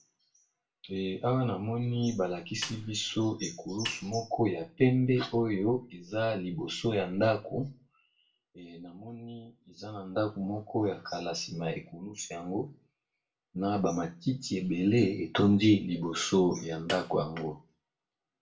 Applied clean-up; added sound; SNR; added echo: none; Snare drum; 14 dB; reverberation time 0.3 s.